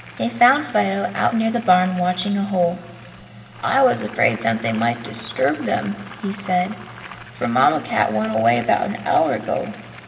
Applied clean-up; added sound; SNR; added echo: none; Boiling; 20 dB; reverberation time 2.6 s.